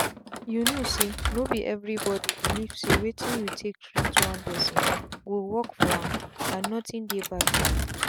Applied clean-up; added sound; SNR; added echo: none; Thump, thud; -3 dB; none.